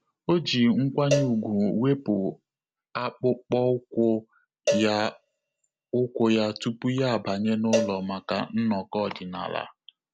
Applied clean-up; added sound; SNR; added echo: none; Cowbell; 7 dB; none.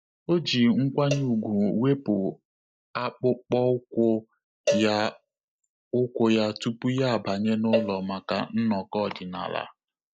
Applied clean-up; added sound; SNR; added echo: neural mask model DeepFilterNet 3.